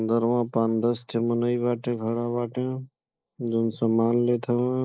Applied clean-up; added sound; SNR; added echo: neural mask model Resemble Enhance denoiser.